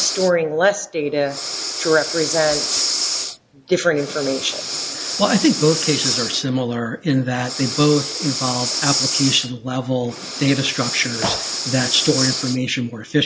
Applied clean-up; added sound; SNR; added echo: none; Breathing; 5 dB; none.